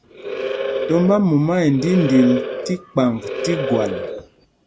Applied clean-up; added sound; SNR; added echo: none; Animal; 6 dB; none.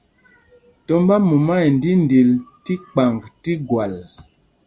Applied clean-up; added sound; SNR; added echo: none; none; none; none.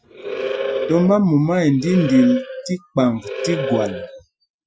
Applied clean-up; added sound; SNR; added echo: classical method Wiener filter.